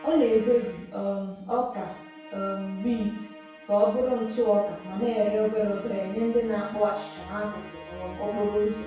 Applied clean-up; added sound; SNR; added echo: none; Musical instrument; 18 dB; reverberation time 0.6 s.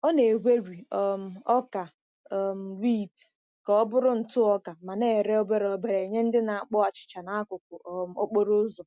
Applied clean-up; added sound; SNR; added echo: none; none; none; none.